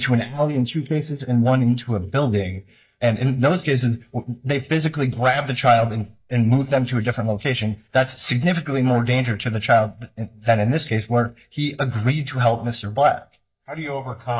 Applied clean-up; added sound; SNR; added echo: neural mask model DeepFilterNet 3.